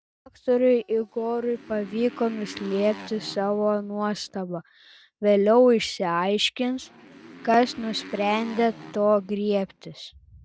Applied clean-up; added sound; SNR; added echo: none; Motorcycle; 19 dB; none.